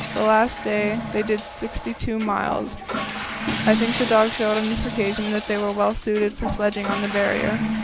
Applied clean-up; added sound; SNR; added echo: none; Toilet flush / Water + Shatter; 6 dB; none.